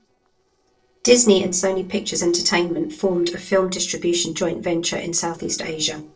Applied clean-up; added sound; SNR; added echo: neural separator model SepFormer DNS4.